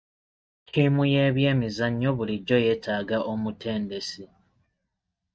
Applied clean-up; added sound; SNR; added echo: neural mask model DeepFilterNet 3.